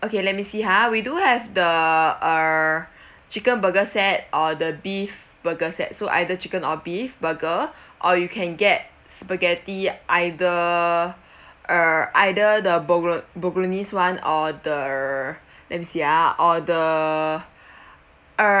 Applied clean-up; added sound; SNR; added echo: none; none; none; none.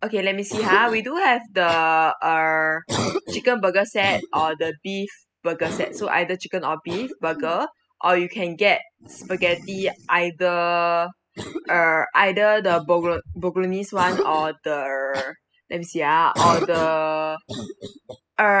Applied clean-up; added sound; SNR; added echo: classical method spectral subtraction.